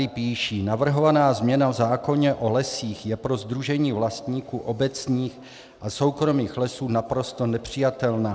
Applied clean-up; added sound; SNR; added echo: none; none; none; none.